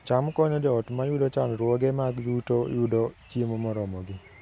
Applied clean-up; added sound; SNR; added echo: none; none; none; none.